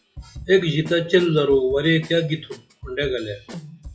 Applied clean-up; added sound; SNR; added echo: classical method WPE with log-MMSE.